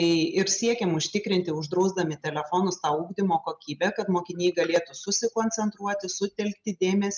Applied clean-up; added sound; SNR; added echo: none; none; none; none.